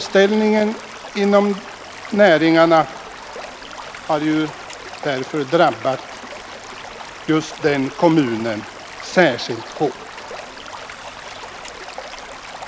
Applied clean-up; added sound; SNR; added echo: none; Stream / Liquid; 14 dB; none.